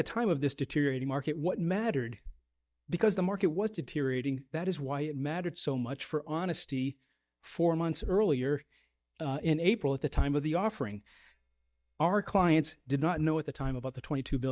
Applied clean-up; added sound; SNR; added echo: neural mask model DeepFilterNet 3.